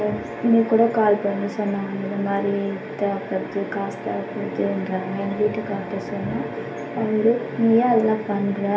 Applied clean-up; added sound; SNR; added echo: none; Brass instrument; 16 dB; reverberation time 0.3 s.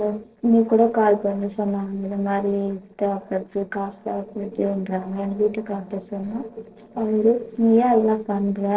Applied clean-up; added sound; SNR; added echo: neural separator model SepFormer DNS4.